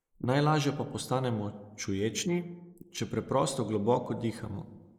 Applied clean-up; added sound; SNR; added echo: neural mask model Resemble Enhance denoiser.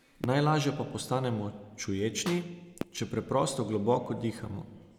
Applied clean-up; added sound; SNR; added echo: none; Fireworks + Clapping; 17 dB; none.